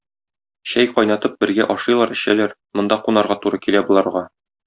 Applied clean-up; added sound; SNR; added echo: none; none; none; none.